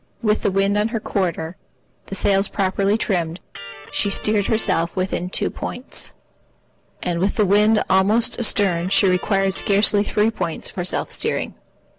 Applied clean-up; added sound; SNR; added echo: none; Electric guitar; 18 dB; none.